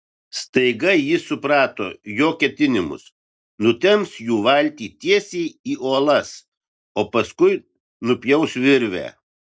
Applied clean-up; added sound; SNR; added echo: none; none; none; none.